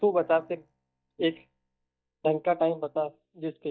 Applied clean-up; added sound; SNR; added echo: neural mask model DeepFilterNet 3.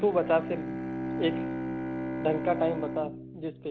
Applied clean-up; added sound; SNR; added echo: none; Bowed string instrument; 3 dB; none.